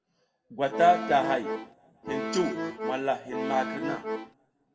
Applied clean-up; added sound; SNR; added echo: none; Accordion; 4 dB; reverberation time 0.6 s.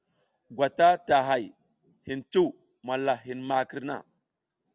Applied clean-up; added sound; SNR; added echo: none; none; none; none.